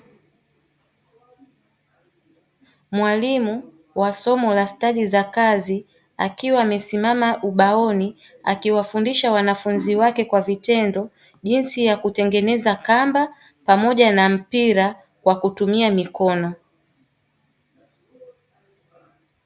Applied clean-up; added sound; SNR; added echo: none; none; none; none.